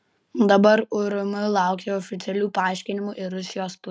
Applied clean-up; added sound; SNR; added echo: none; none; none; none.